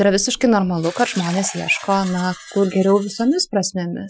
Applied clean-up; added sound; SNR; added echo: classical method Wiener filter.